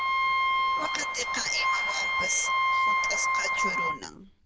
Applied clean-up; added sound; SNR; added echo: neural diffusion model UNIVERSE++.